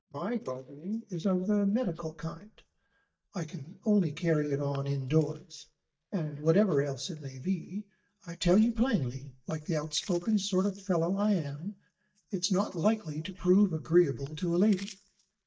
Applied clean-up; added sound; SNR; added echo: neural mask model DeepFilterNet 3.